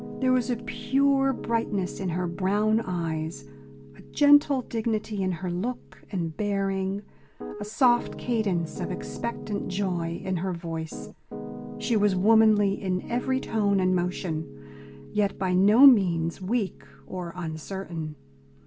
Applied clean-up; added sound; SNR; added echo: none; Piano; 13 dB; reverberation time 0.2 s.